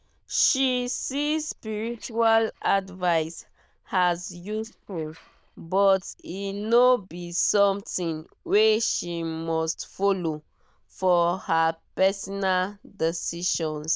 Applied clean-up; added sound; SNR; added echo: neural diffusion model UNIVERSE++.